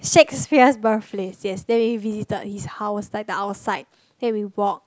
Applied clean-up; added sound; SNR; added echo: none; none; none; none.